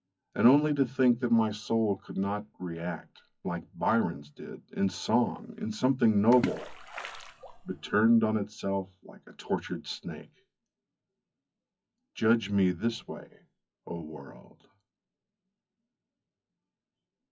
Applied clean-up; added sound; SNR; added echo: classical method WPE with log-MMSE.